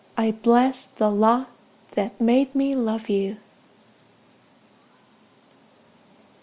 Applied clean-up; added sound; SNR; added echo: none; none; none; none.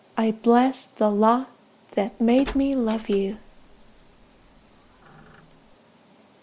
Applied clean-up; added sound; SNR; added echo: none; Door; 18 dB; none.